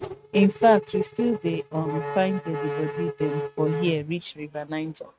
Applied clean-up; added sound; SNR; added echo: neural mask model RNNoise.